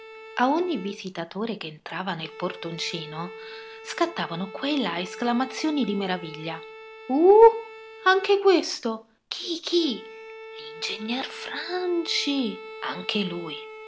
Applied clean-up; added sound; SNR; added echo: none; Bowed string instrument; 17 dB; none.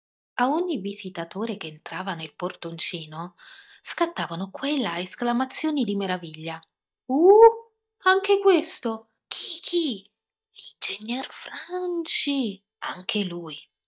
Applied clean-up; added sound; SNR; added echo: neural mask model DeepFilterNet 3.